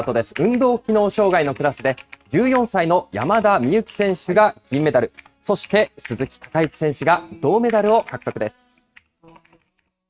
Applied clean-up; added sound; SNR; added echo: neural mask model RNNoise.